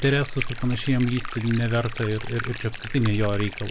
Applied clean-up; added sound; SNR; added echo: none; Stream; 13 dB; none.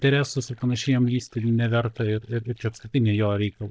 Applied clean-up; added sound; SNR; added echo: neural mask model DeepFilterNet 3.